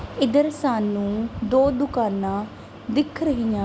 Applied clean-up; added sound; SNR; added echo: none; none; none; none.